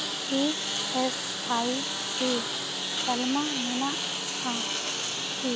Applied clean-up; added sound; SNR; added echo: none; Engine; -2 dB; none.